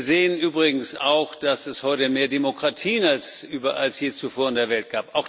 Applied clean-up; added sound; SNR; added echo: none; none; none; none.